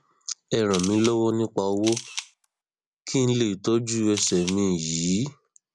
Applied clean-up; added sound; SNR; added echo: none; Camera; 12 dB; none.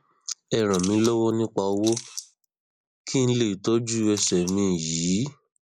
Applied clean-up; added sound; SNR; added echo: neural mask model Resemble Enhance denoiser.